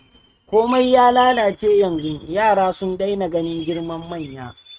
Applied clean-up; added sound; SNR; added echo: neural mask model RNNoise.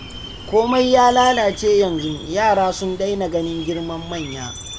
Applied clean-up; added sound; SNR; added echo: none; Subway, metro, underground + Chirp, tweet; 14 dB; none.